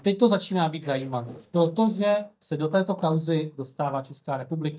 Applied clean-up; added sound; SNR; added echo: neural mask model DeepFilterNet 3.